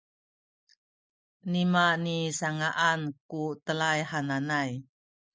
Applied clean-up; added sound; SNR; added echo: none; none; none; none.